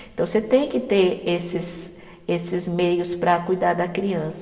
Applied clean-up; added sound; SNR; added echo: none; none; none; reverberation time 1.8 s.